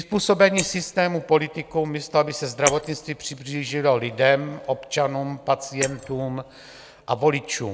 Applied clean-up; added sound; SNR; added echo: neural mask model Resemble Enhance denoiser.